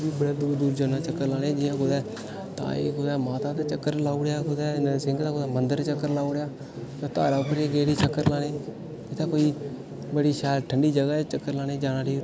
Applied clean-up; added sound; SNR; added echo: none; Car; 9 dB; none.